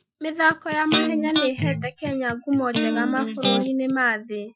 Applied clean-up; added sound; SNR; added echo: classical method Wiener filter.